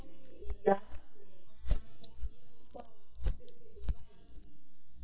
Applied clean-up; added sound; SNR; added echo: neural mask model DeepFilterNet 3.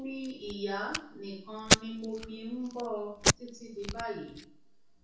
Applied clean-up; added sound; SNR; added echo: none; Packing tape, duct tape; -4 dB; reverberation time 0.6 s.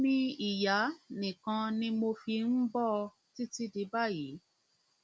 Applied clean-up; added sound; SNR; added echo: none; none; none; none.